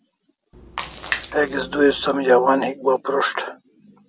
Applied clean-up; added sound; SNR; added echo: none; Splash, splatter; 11 dB; none.